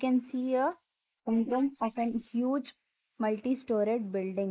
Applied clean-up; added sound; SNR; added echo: neural mask model Resemble Enhance denoiser.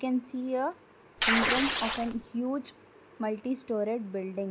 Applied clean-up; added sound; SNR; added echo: none; Tearing; -3 dB; none.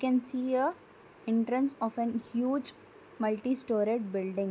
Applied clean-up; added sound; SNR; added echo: none; none; none; none.